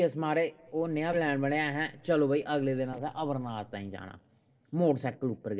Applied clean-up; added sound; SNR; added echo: neural separator model SepFormer DNS4.